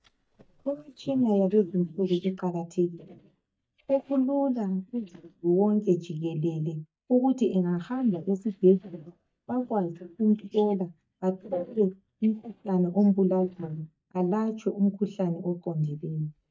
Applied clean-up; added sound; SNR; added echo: neural mask model DeepFilterNet 3.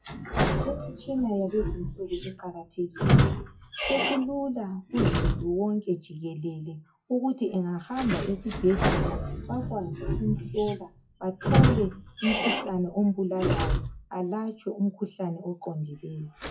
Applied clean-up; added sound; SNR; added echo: classical method WPE with log-MMSE.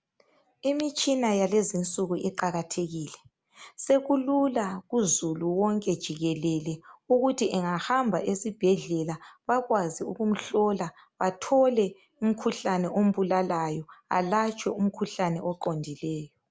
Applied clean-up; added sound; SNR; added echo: none; none; none; none.